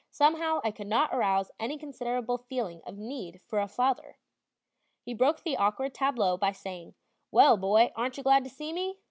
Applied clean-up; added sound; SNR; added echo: none; none; none; none.